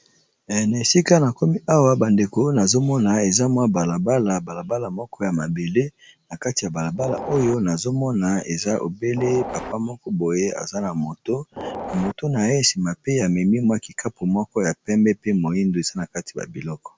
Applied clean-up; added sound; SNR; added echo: none; Train; 9 dB; none.